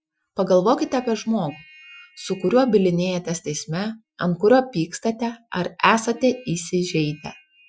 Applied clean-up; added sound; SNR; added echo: classical method Wiener filter.